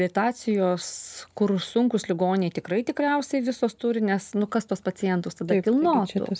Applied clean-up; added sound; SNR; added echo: none; none; none; none.